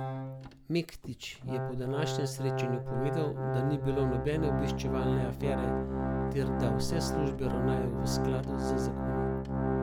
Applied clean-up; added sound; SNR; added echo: none; Organ; -3 dB; none.